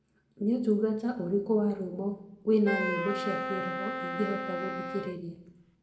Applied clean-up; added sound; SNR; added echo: none; Wind instrument, woodwind instrument; 5 dB; reverberation time 0.7 s.